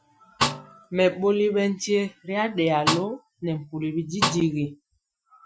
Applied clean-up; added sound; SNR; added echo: classical method Wiener filter.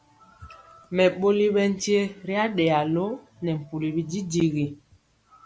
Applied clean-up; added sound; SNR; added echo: none; none; none; none.